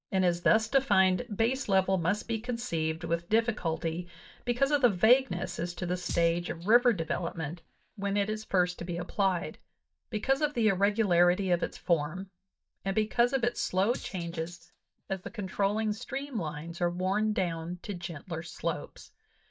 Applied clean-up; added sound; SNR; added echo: neural mask model DeepFilterNet 3.